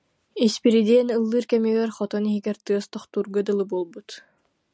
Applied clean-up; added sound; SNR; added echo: none; none; none; none.